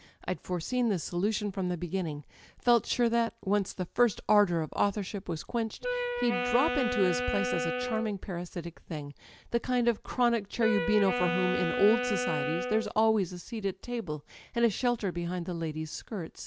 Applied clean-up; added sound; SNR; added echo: none; Wind instrument, woodwind instrument; 3 dB; none.